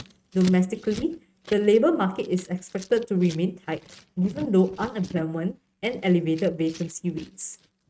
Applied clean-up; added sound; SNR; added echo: neural mask model RNNoise.